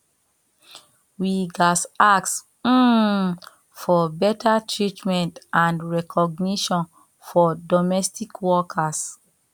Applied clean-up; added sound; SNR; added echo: none; none; none; none.